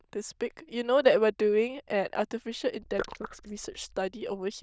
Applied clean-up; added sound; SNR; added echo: neural diffusion model UNIVERSE++.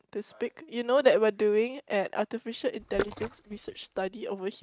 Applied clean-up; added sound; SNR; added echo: neural mask model RNNoise.